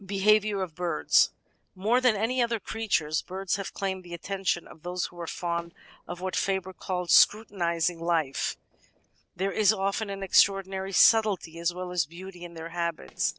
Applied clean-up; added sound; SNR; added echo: neural separator model SepFormer DNS4.